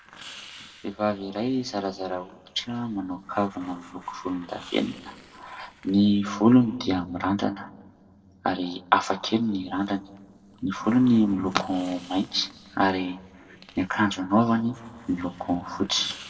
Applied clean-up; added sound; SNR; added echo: neural separator model SepFormer DNS4.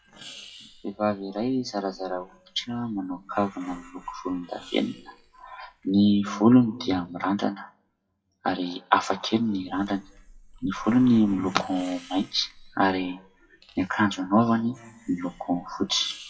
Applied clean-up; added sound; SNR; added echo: classical method WPE with log-MMSE.